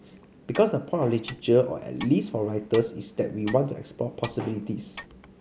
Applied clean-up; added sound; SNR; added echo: none; Clock; 19 dB; none.